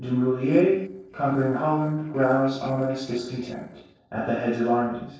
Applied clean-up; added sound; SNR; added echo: neural separator model SepFormer DNS4.